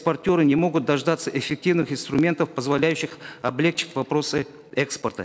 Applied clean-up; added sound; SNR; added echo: none; none; none; none.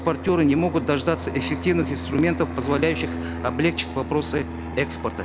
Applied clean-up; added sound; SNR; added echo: none; Fixed-wing aircraft, airplane; 7 dB; none.